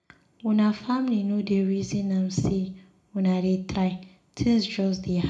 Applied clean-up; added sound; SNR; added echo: none; none; none; reverberation time 0.3 s.